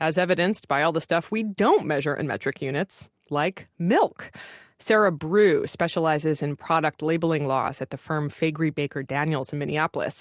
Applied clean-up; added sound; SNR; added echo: none; none; none; none.